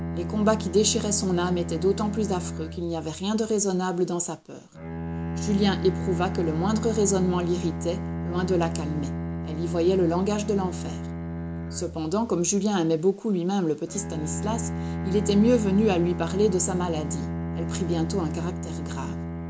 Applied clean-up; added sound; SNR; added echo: none; Bowed string instrument; 6 dB; none.